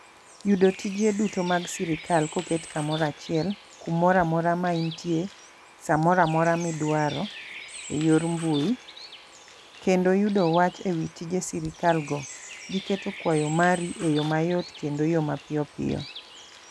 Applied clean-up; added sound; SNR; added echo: none; Bird; 17 dB; none.